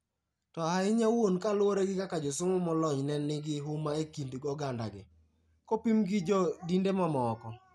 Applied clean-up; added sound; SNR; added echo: none; none; none; none.